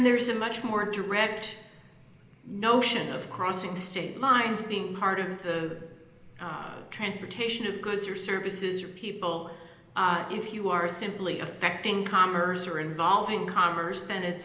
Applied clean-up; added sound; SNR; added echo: none; none; none; reverberation time 0.9 s.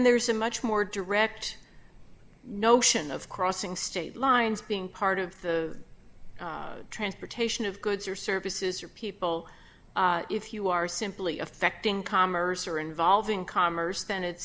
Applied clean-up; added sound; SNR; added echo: none; none; none; none.